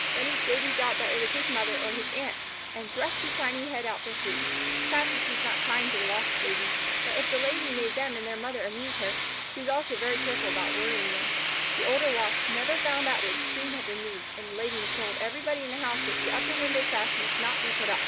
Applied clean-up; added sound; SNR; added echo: none; Tools; -3 dB; none.